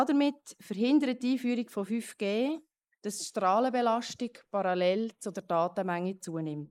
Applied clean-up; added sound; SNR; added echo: neural mask model Resemble Enhance denoiser.